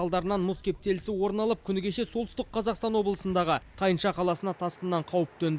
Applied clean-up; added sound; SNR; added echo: none; none; none; none.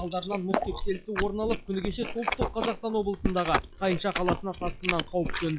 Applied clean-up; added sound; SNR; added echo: classical method log-MMSE.